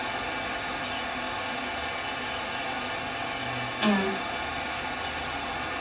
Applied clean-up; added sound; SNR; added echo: none; Wind instrument, woodwind instrument; 14 dB; reverberation time 0.2 s.